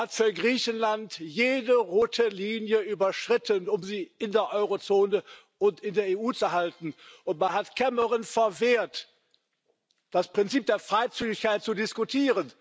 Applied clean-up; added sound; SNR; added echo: none; none; none; none.